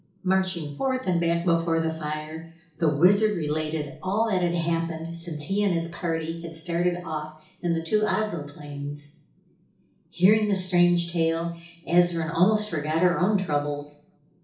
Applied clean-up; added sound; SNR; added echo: none; none; none; reverberation time 0.7 s.